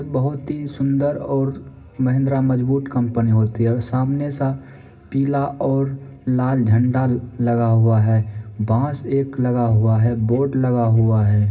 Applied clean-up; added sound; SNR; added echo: none; none; none; reverberation time 0.4 s.